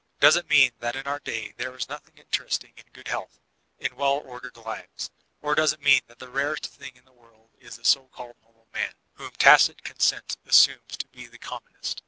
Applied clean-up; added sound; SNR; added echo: none; none; none; none.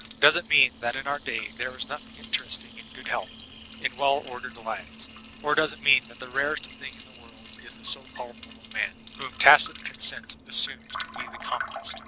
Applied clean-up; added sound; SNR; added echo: none; Liquid; 13 dB; none.